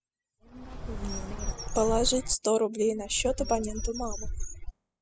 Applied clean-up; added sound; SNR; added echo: classical method spectral subtraction.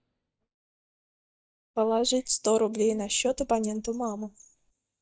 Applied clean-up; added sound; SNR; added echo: neural mask model DeepFilterNet 3.